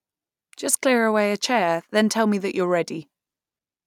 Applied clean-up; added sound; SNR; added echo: none; none; none; none.